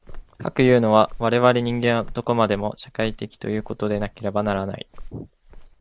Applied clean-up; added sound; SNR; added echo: none; Walk, footsteps; 17 dB; none.